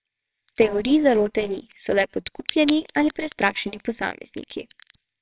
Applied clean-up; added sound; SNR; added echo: neural separator model SepFormer WHAMR!.